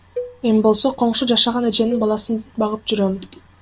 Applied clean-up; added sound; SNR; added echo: none; Cowbell; 16 dB; none.